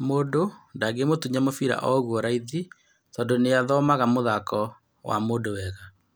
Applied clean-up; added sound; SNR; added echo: none; none; none; none.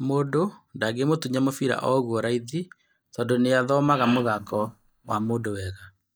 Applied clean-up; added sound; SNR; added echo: neural mask model DeepFilterNet 3.